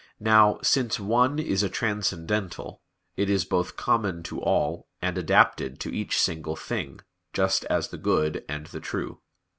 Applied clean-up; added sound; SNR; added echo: none; none; none; none.